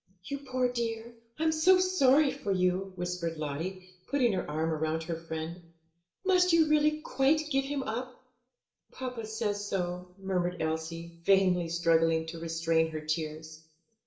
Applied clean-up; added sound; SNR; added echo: none; none; none; reverberation time 0.5 s.